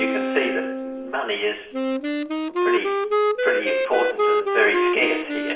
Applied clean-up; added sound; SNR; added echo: none; Wind instrument, woodwind instrument; -2 dB; reverberation time 0.7 s.